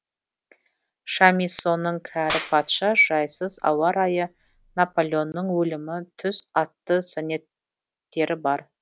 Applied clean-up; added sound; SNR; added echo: none; Clapping; 14 dB; none.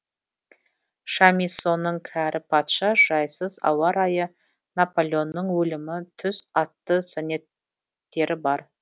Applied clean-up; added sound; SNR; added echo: none; none; none; none.